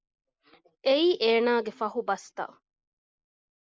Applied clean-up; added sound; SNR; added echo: neural mask model Resemble Enhance denoiser.